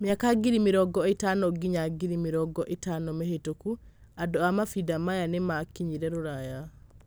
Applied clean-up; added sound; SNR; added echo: none; none; none; none.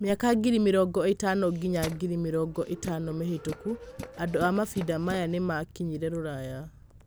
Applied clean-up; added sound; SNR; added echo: none; Tools; 14 dB; none.